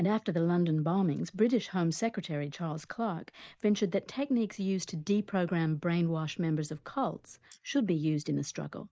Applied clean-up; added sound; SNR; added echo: neural mask model Resemble Enhance denoiser.